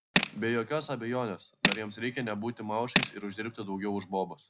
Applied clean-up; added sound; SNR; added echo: none; Tools; -1 dB; none.